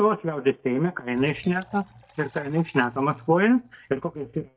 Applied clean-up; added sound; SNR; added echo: neural mask model DeepFilterNet 3.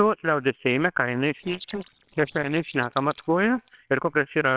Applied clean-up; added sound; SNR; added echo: neural separator model SepFormer WHAMR!.